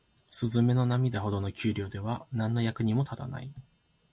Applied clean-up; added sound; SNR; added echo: none; none; none; none.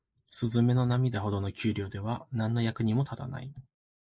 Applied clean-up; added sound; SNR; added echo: neural mask model Resemble Enhance denoiser.